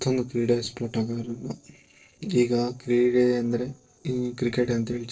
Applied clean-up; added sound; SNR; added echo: neural separator model SepFormer DNS4.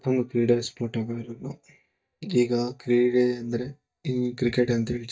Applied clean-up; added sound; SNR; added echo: neural mask model DeepFilterNet 3.